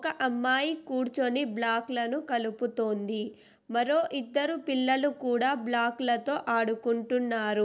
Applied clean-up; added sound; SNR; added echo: none; none; none; none.